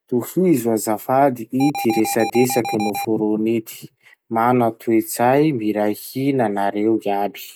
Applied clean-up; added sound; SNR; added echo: none; Alarm; 7 dB; none.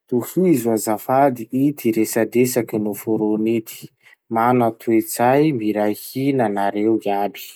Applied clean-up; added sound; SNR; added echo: none; none; none; none.